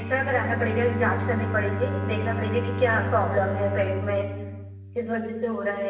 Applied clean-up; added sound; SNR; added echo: none; Bowed string instrument; 3 dB; reverberation time 1.1 s.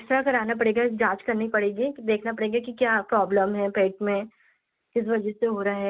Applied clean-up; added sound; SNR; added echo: none; none; none; none.